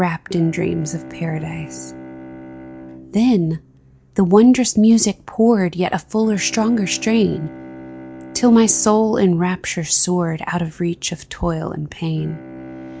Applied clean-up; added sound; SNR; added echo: none; Bowed string instrument; 19 dB; none.